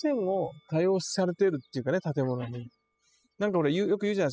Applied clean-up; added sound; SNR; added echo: classical method spectral subtraction.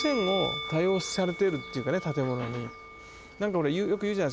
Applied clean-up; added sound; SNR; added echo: none; Musical instrument; 10 dB; none.